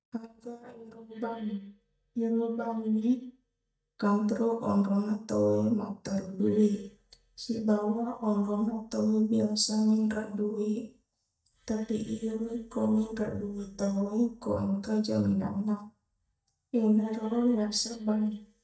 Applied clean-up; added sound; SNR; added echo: neural mask model DeepFilterNet 3.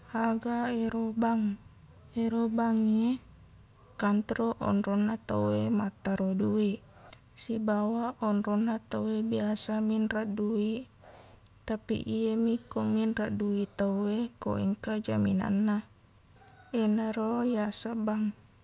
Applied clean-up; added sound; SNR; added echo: none; none; none; none.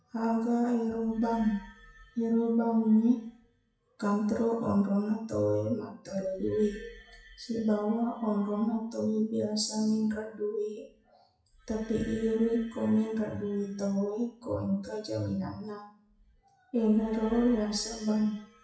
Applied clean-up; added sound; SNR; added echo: classical method WPE with log-MMSE.